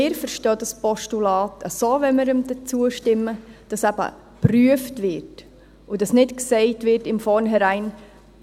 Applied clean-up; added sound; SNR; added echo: none; none; none; none.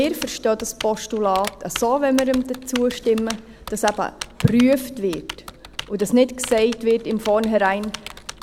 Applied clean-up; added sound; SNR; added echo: none; Typing; 15 dB; none.